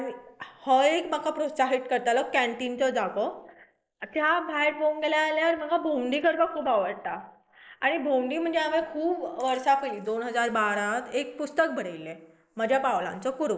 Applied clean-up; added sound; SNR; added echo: neural mask model Resemble Enhance denoiser.